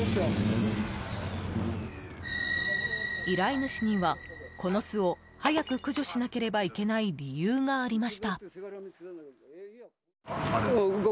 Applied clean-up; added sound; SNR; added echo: none; Glass; 13 dB; none.